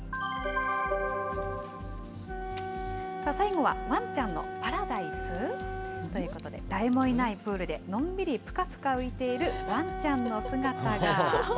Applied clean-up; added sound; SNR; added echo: none; Wind instrument, woodwind instrument; 9 dB; none.